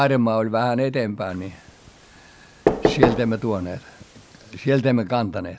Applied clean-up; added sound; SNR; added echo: none; Knock / Wood; 2 dB; none.